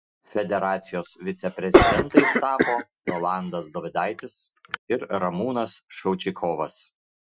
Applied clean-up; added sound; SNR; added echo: classical method Wiener filter.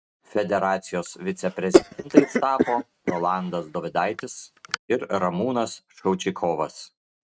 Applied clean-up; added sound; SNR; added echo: neural mask model RNNoise.